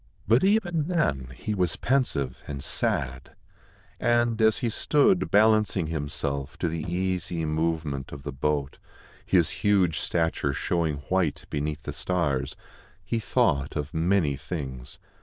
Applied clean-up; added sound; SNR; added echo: neural diffusion model UNIVERSE++.